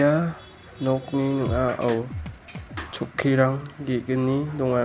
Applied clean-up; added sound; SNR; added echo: none; Drum kit; 10 dB; none.